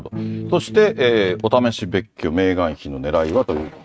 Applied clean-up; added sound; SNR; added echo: neural mask model RNNoise.